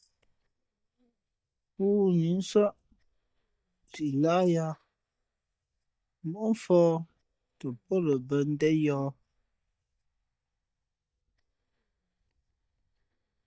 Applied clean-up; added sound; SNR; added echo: neural mask model DeepFilterNet 3.